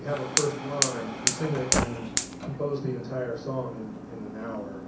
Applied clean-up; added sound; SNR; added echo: none; Fire; -2 dB; reverberation time 0.6 s.